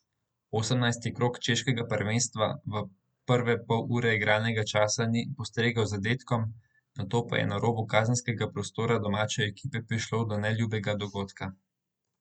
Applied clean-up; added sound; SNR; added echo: none; none; none; none.